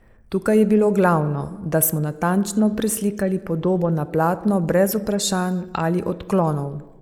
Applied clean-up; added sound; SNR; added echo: neural mask model Resemble Enhance denoiser.